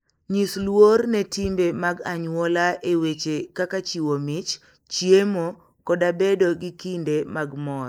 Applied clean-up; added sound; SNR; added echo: neural mask model Resemble Enhance denoiser.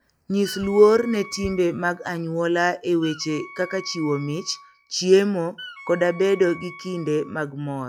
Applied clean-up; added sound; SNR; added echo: classical method log-MMSE.